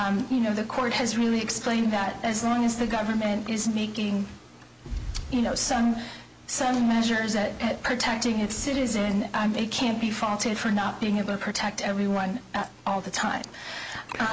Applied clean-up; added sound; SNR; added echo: none; none; none; none.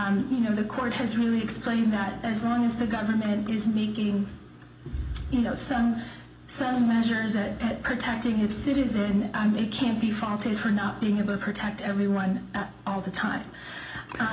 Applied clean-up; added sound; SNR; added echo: none; none; none; reverberation time 0.4 s.